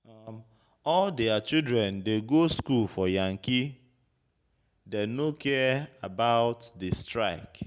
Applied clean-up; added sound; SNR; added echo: none; none; none; none.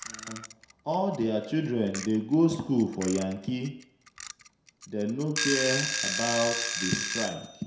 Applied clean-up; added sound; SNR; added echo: none; Alarm / Clock; 6 dB; reverberation time 0.6 s.